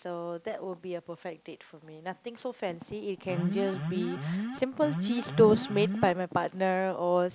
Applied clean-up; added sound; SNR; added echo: none; Alarm; 4 dB; none.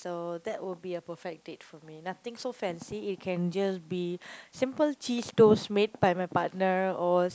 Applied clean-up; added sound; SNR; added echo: none; none; none; none.